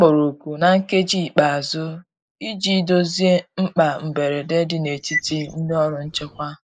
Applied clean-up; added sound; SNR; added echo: neural mask model Resemble Enhance denoiser.